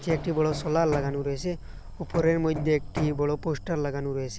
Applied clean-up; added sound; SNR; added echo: none; Knock + Car passing by / Accelerating, revving, vroom; 8 dB; none.